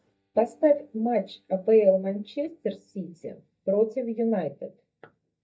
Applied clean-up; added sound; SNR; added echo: neural mask model DeepFilterNet 3.